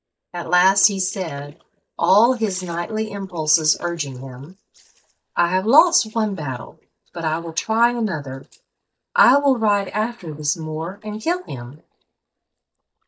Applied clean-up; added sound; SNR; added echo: neural mask model DeepFilterNet 3.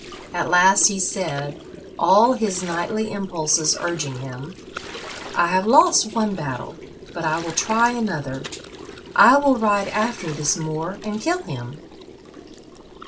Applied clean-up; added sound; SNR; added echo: none; Gurgling; 15 dB; reverberation time 0.2 s.